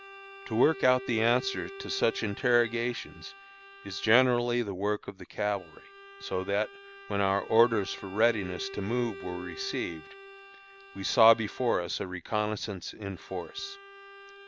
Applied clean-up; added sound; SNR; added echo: none; Bowed string instrument; 17 dB; none.